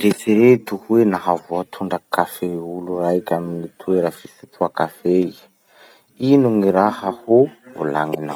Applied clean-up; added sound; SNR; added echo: none; none; none; none.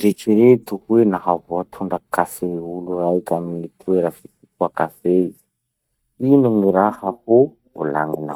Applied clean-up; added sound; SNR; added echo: neural mask model DeepFilterNet 3.